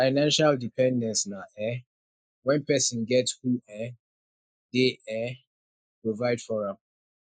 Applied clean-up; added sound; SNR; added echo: neural mask model Resemble Enhance denoiser.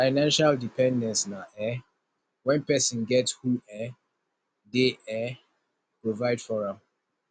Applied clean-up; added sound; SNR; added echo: none; none; none; none.